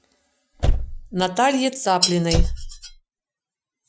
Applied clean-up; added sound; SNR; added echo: classical method Wiener filter.